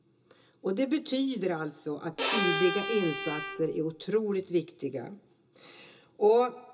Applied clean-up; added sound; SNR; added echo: none; Bowed string instrument; 2 dB; reverberation time 0.2 s.